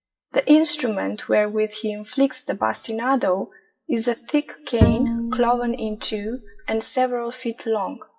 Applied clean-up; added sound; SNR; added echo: classical method WPE with log-MMSE.